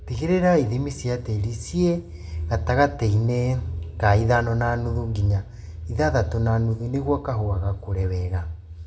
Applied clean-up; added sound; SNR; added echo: none; none; none; reverberation time 1.2 s.